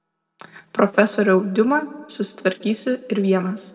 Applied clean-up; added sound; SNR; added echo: none; none; none; reverberation time 1.5 s.